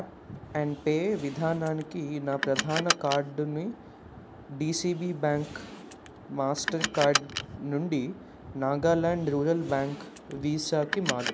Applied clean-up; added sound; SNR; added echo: none; Car; 8 dB; none.